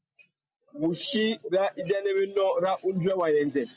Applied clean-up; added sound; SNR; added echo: none; none; none; none.